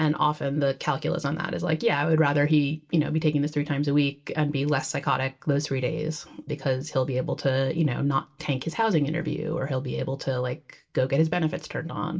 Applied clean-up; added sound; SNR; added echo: none; none; none; reverberation time 0.2 s.